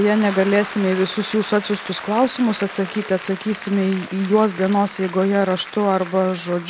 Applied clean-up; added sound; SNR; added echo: none; Applause / Crowd; 14 dB; none.